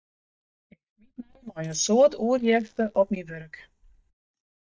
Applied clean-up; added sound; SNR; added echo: neural mask model DeepFilterNet 3.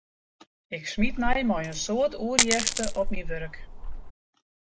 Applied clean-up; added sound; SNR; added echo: none; Coin (dropping); -2 dB; none.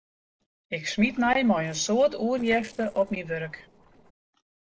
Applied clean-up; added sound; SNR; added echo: neural separator model SepFormer DNS4.